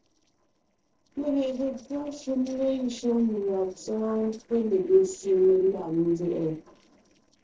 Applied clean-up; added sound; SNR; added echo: neural separator model SepFormer DNS4.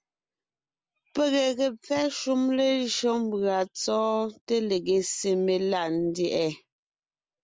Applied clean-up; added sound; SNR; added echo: none; none; none; none.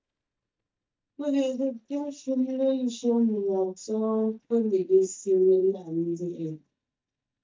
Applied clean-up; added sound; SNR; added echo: neural mask model DeepFilterNet 3.